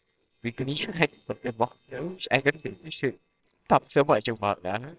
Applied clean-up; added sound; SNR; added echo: neural separator model SepFormer WHAMR!.